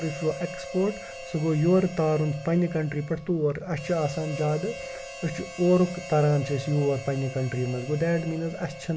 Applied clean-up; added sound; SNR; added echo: none; Harmonica; 13 dB; none.